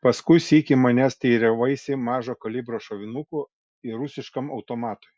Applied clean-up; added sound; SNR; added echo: none; none; none; none.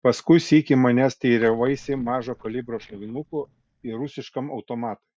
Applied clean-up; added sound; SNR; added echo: neural mask model DeepFilterNet 3.